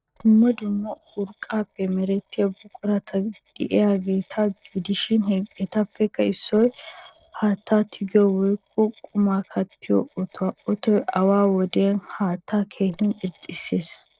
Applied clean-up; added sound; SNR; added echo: neural separator model SepFormer DNS4.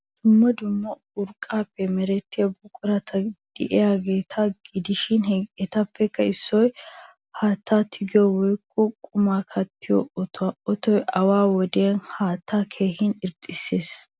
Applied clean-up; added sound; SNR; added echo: none; none; none; none.